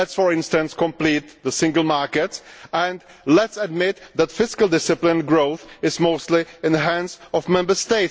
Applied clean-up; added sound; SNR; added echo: none; none; none; none.